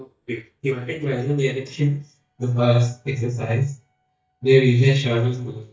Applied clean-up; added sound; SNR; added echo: neural mask model DeepFilterNet 3.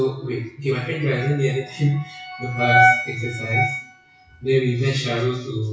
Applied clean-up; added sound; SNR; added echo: classical method WPE with log-MMSE.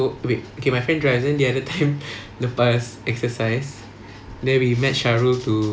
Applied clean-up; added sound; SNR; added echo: none; none; none; none.